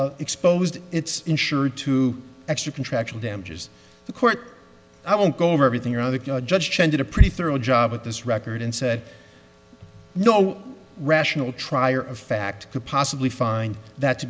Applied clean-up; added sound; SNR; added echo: none; none; none; none.